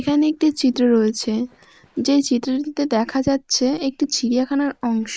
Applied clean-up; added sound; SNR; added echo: neural mask model RNNoise.